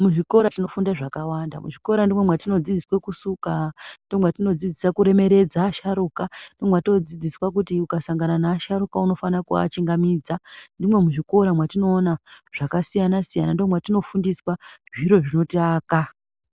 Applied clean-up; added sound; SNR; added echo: none; none; none; none.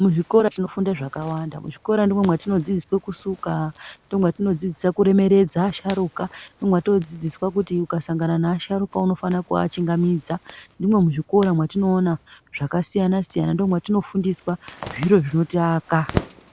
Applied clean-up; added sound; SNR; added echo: none; Zipper (clothing); 19 dB; none.